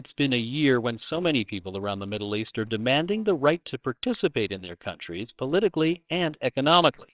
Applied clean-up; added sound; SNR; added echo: neural separator model SepFormer WHAMR!.